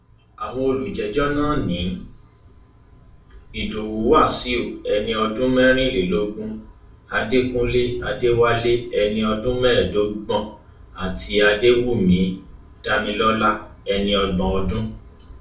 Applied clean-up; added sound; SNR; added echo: none; none; none; reverberation time 0.4 s.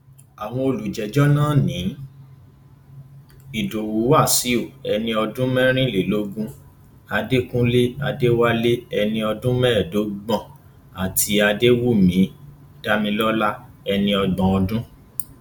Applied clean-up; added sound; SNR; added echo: none; none; none; none.